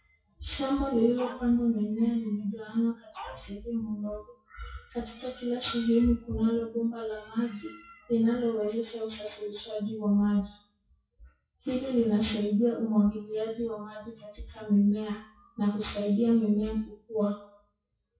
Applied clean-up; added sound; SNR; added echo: classical method WPE with log-MMSE.